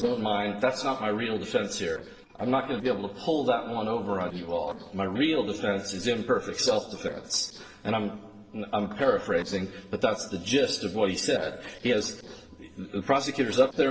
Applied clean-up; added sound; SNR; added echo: neural separator model SepFormer DNS4.